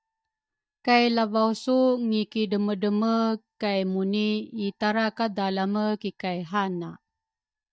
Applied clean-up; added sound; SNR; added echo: neural mask model DeepFilterNet 3.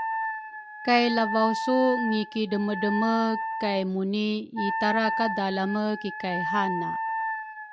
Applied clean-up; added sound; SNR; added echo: none; Wind instrument, woodwind instrument; 4 dB; none.